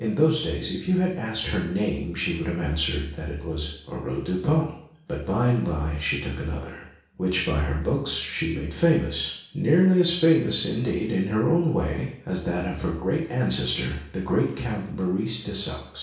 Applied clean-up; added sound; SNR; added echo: none; none; none; reverberation time 0.6 s.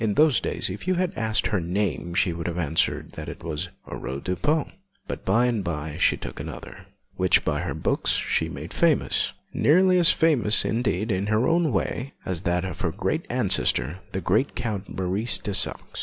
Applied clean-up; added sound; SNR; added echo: none; none; none; none.